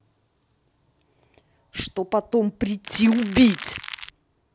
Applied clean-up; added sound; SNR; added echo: none; Crackle; 13 dB; none.